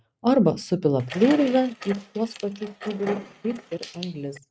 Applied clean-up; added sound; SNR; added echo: neural mask model RNNoise.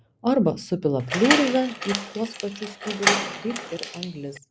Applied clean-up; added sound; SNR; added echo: none; Door; 3 dB; none.